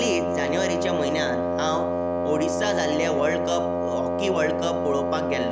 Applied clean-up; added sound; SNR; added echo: none; Wind instrument, woodwind instrument; -3 dB; none.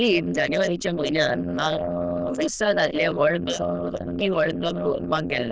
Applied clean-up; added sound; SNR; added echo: neural diffusion model UNIVERSE++.